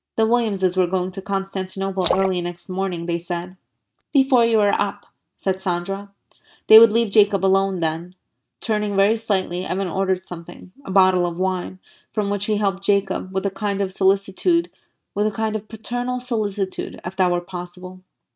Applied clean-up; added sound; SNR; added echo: neural mask model RNNoise.